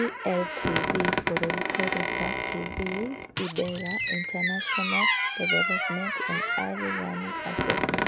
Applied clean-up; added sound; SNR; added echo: none; Squeak; -4 dB; none.